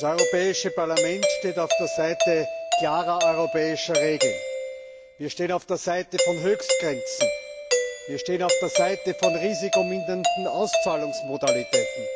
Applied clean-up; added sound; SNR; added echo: none; Doorbell; -1 dB; none.